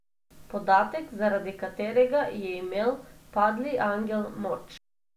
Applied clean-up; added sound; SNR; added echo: none; none; none; none.